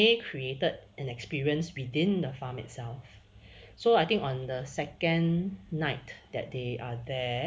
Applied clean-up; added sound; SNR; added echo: none; none; none; none.